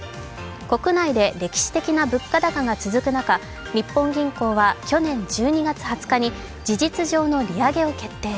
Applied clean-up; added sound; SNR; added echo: none; none; none; none.